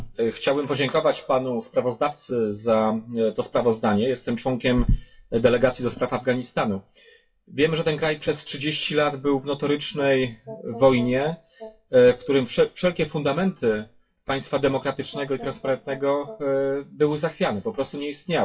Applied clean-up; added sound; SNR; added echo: classical method WPE with log-MMSE.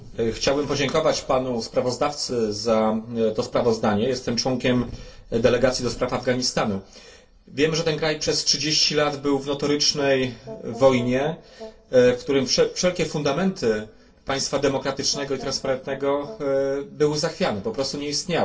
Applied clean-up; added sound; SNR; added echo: neural separator model SepFormer DNS4.